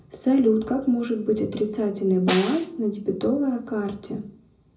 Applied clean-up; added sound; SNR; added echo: none; Snare drum; 9 dB; reverberation time 0.4 s.